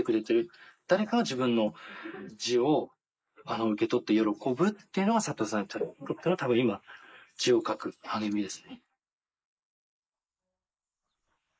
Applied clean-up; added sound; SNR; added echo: neural mask model Resemble Enhance denoiser.